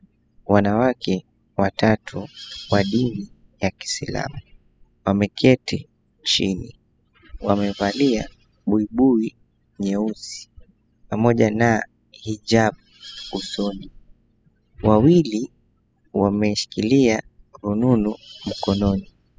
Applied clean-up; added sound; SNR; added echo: classical method spectral subtraction.